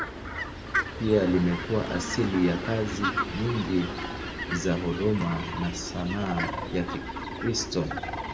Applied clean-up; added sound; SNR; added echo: none; Fowl; 4 dB; reverberation time 1.4 s.